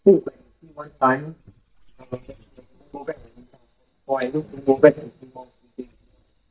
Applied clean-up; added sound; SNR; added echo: neural mask model DeepFilterNet 3.